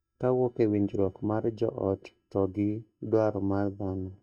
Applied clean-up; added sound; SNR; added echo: neural mask model DeepFilterNet 3.